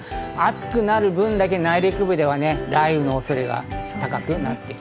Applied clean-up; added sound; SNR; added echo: none; none; none; none.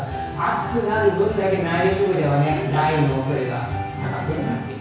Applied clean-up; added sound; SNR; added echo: none; none; none; reverberation time 1.1 s.